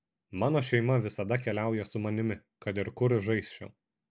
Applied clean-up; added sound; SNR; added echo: none; none; none; none.